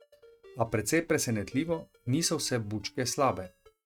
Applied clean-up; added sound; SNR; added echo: neural mask model RNNoise.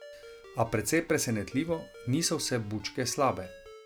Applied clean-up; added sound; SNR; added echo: none; Ringtone; 19 dB; none.